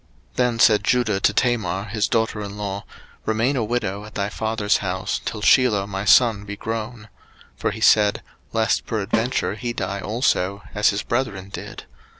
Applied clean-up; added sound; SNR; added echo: none; Snare drum; 7 dB; none.